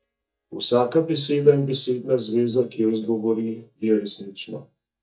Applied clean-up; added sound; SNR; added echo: neural mask model DeepFilterNet 3.